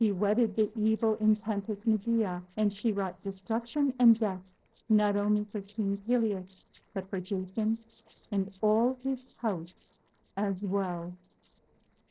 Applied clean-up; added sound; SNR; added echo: neural separator model SepFormer DNS4.